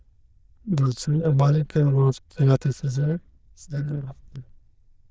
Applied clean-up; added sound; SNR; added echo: neural diffusion model UNIVERSE++.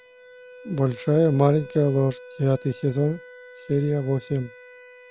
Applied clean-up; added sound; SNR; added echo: none; Wind instrument, woodwind instrument; 20 dB; none.